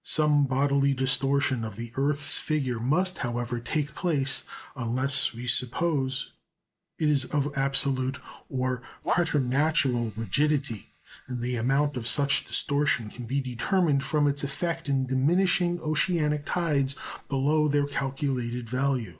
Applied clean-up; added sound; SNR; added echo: neural mask model Resemble Enhance denoiser.